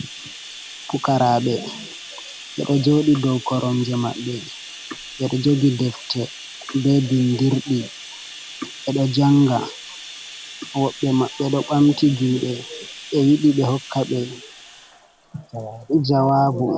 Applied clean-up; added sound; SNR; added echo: none; Bathtub (filling or washing); 17 dB; none.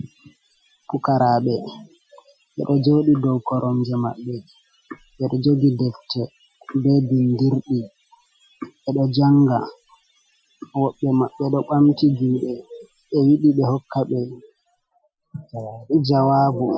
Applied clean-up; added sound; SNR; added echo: classical method Wiener filter.